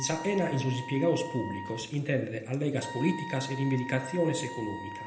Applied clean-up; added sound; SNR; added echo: none; Wind instrument, woodwind instrument; 11 dB; reverberation time 0.7 s.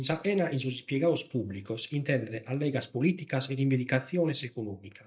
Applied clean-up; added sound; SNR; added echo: neural mask model DeepFilterNet 3.